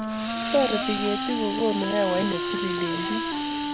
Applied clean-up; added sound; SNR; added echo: none; Wind instrument, woodwind instrument + Hiss; 1 dB; none.